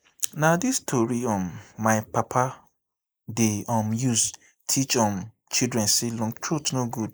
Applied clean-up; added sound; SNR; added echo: neural mask model Resemble Enhance denoiser.